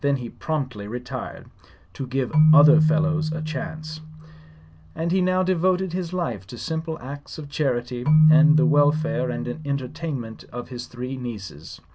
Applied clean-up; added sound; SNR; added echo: none; Keyboard (musical); -1 dB; none.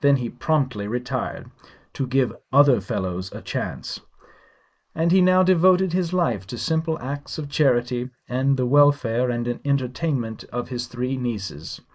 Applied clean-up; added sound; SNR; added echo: neural mask model Resemble Enhance denoiser.